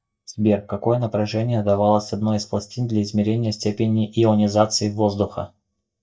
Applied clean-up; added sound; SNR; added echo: neural mask model DeepFilterNet 3.